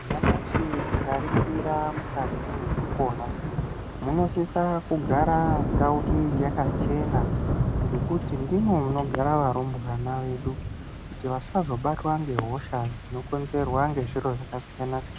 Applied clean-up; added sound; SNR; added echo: none; Thunder / Rain; 1 dB; none.